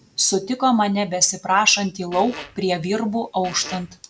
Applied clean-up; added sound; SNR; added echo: none; Fart; 16 dB; none.